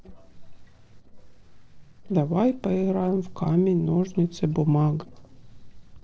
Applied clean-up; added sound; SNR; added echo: neural separator model SepFormer DNS4.